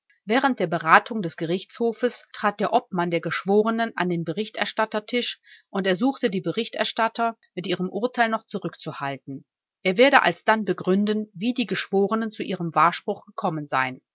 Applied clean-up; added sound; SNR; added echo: none; none; none; none.